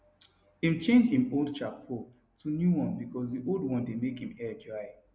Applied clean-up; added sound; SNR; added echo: none; none; none; none.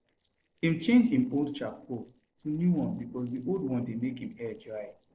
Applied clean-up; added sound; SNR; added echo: neural separator model SepFormer DNS4.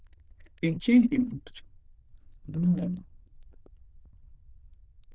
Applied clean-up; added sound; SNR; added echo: neural diffusion model UNIVERSE++.